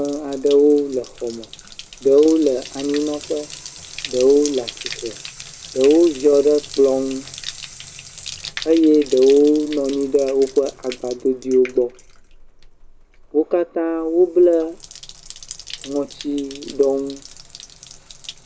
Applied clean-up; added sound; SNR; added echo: none; Bathtub (filling or washing); 17 dB; none.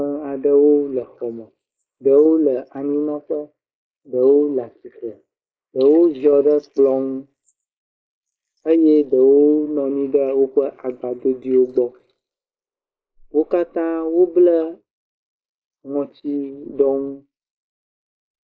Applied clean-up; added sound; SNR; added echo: neural mask model Resemble Enhance denoiser.